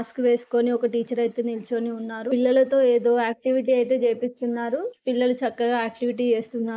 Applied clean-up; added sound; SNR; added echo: neural mask model Resemble Enhance denoiser.